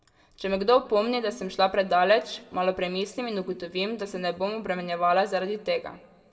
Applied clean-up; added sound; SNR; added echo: none; none; none; reverberation time 0.3 s.